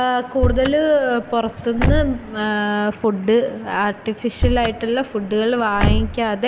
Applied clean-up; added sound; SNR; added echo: none; Slam / Car; 5 dB; none.